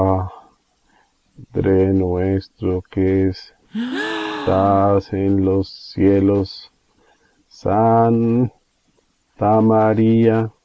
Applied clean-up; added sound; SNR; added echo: none; Gasp; 11 dB; none.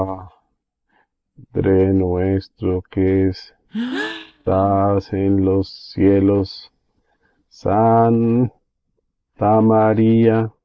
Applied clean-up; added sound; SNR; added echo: neural mask model DeepFilterNet 3.